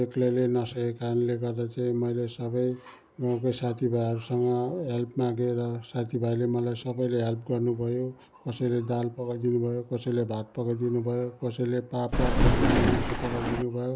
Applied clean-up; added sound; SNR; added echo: none; Thunder; -5 dB; none.